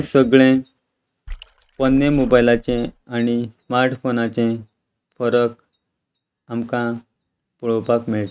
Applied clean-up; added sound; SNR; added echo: neural mask model RNNoise.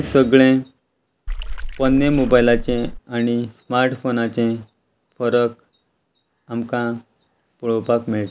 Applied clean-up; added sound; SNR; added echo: none; Water / Splash, splatter; 5 dB; none.